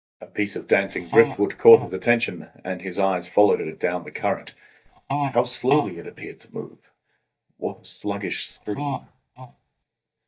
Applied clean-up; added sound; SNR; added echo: neural mask model DeepFilterNet 3.